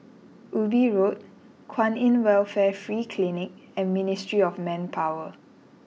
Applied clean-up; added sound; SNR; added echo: none; none; none; none.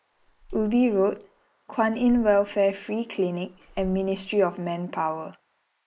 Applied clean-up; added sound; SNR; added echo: neural mask model Resemble Enhance denoiser.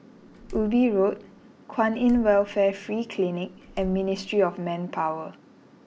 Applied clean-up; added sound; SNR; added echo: none; Slam; 19 dB; none.